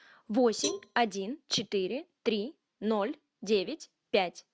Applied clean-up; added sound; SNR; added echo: neural mask model RNNoise.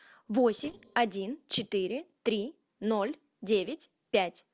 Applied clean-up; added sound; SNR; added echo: neural separator model SepFormer DNS4.